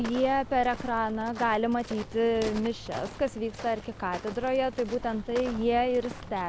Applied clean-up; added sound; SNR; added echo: none; Walk, footsteps; 15 dB; none.